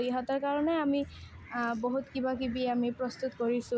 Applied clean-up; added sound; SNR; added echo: none; none; none; none.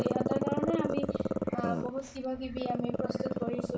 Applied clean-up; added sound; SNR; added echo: none; Growling; -3 dB; reverberation time 0.2 s.